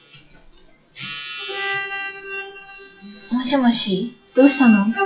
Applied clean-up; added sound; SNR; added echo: classical method WPE with log-MMSE.